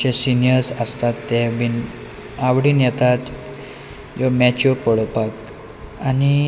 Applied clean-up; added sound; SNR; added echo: none; none; none; none.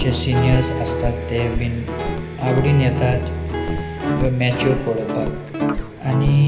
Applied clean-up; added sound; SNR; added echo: none; Guitar; 3 dB; reverberation time 0.8 s.